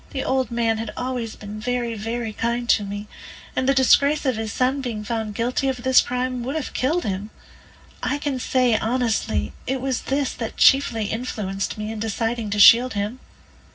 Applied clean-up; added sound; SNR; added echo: none; none; none; reverberation time 0.4 s.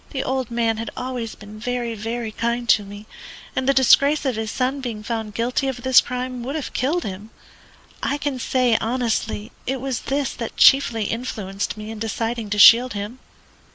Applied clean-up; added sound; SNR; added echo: none; none; none; none.